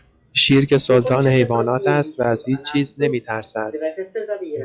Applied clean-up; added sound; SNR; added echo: classical method log-MMSE.